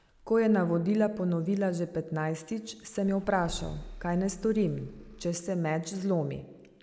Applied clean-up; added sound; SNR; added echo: none; Engine starting / Car; 15 dB; none.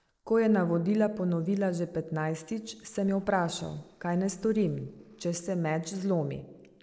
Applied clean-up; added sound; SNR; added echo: neural separator model SepFormer DNS4.